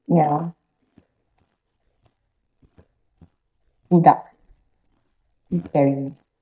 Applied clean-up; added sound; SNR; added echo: neural mask model DeepFilterNet 3.